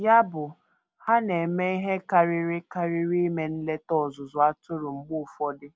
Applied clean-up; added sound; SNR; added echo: none; none; none; none.